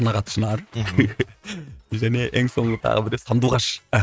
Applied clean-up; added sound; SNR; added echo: neural mask model RNNoise.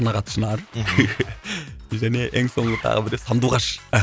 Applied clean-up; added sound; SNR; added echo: none; Zipper (clothing); 17 dB; none.